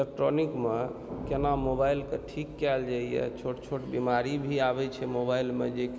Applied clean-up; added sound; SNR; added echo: none; none; none; none.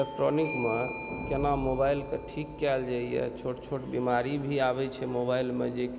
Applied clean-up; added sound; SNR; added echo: none; Bell / Doorbell; 15 dB; none.